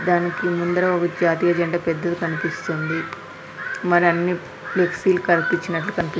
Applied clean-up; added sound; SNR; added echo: none; none; none; none.